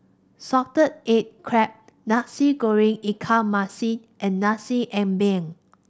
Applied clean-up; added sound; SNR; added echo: none; none; none; none.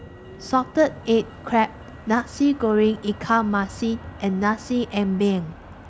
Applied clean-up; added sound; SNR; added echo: none; Motor vehicle (road); 18 dB; none.